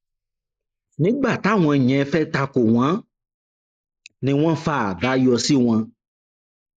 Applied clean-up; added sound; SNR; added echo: neural mask model Resemble Enhance denoiser.